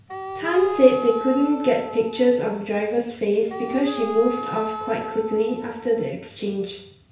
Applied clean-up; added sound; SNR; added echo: none; Wind instrument, woodwind instrument; 11 dB; reverberation time 0.5 s.